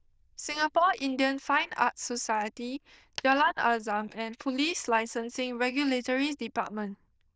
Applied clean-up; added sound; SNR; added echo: neural diffusion model UNIVERSE++.